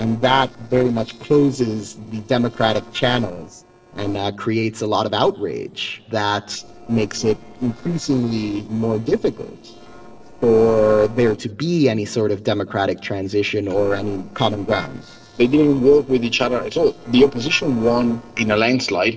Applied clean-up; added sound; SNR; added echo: neural separator model SepFormer DNS4.